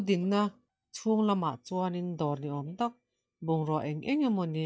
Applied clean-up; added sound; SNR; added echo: neural mask model DeepFilterNet 3.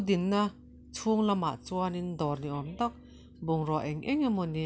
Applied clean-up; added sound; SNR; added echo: none; none; none; none.